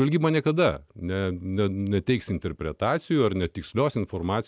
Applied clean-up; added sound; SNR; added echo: none; none; none; none.